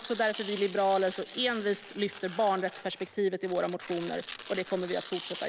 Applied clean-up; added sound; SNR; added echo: none; Tearing; 12 dB; none.